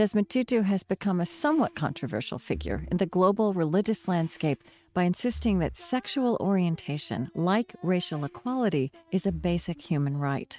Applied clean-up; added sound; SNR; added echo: neural mask model RNNoise.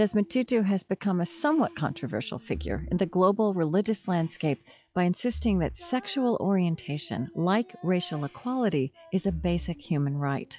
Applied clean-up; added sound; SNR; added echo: classical method log-MMSE.